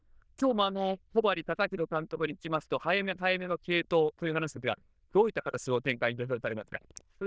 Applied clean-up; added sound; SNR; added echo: neural diffusion model UNIVERSE++.